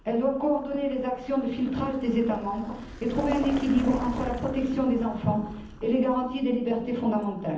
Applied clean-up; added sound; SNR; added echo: none; Vehicle; 15 dB; reverberation time 0.8 s.